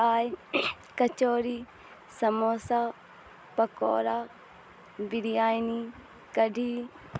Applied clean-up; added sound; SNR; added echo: none; none; none; none.